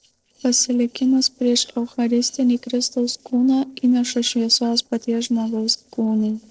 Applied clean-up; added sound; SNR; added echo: neural separator model SepFormer DNS4.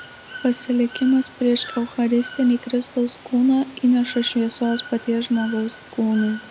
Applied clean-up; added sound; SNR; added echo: none; Water / Bird; 18 dB; none.